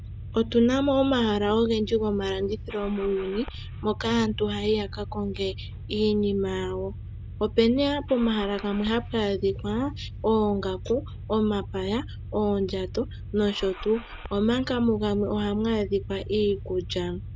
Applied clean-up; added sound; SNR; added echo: none; Engine starting / Car; 11 dB; none.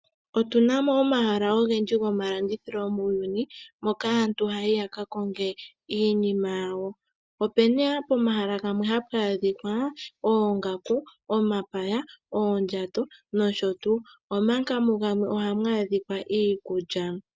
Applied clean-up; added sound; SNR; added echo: none; none; none; none.